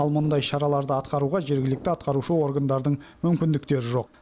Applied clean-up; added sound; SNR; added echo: none; none; none; none.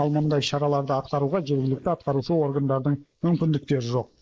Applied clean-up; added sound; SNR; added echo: neural mask model Resemble Enhance denoiser.